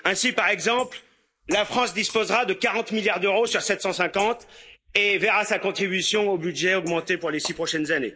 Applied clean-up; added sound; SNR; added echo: neural mask model Resemble Enhance denoiser.